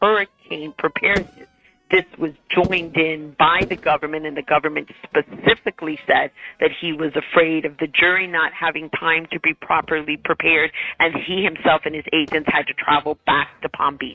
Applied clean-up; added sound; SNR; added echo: neural mask model RNNoise.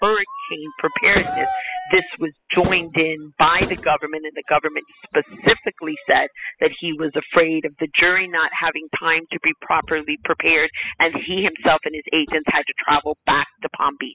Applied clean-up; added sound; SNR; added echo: classical method spectral subtraction.